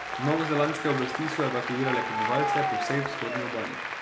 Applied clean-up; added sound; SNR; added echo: none; Applause; 1 dB; none.